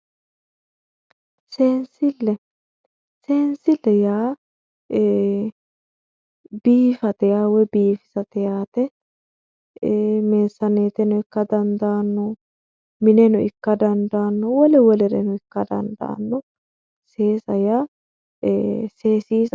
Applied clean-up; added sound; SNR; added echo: none; none; none; none.